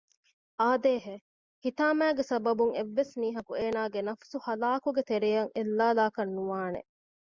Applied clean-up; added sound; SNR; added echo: none; none; none; none.